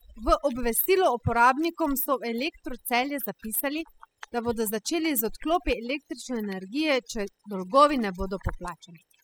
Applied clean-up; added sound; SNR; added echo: classical method spectral subtraction.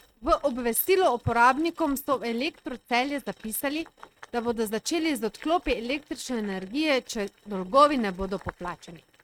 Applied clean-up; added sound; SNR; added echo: neural mask model RNNoise.